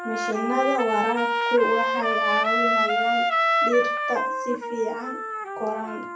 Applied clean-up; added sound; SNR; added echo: none; Trumpet; -2 dB; reverberation time 0.3 s.